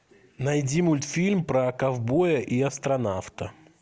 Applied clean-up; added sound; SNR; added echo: none; none; none; none.